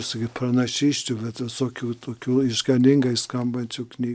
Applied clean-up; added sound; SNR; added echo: none; none; none; none.